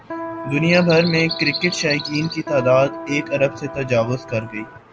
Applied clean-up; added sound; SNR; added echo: none; Electric guitar + Bird vocalization, bird call, bird song; 10 dB; none.